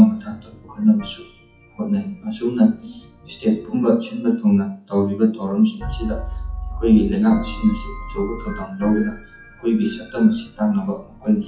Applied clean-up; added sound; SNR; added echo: classical method WPE with log-MMSE.